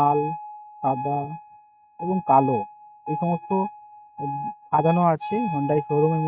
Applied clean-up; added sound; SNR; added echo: neural mask model RNNoise.